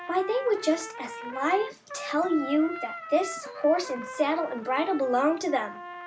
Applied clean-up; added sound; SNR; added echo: none; Trumpet; 12 dB; none.